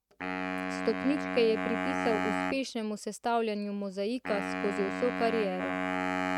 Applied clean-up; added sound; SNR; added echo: neural mask model RNNoise.